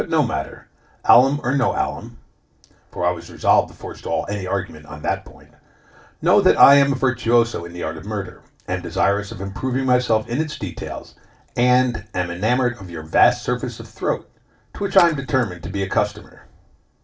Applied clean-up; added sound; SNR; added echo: none; Raindrop / Splash, splatter; 15 dB; reverberation time 0.2 s.